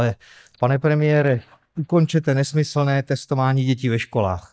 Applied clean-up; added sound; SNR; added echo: neural mask model DeepFilterNet 3.